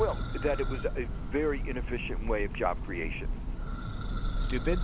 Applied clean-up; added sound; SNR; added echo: none; Church bell; -2 dB; none.